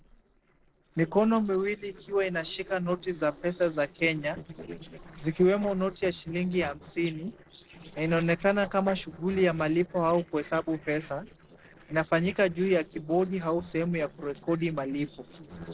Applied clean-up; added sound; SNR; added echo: neural separator model SepFormer DNS4.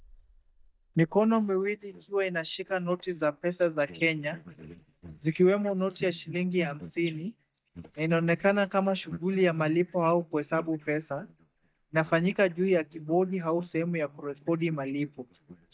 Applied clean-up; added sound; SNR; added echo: neural mask model DeepFilterNet 3.